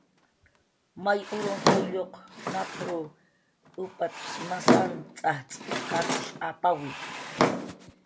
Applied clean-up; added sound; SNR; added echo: none; Drawer open or close; -2 dB; none.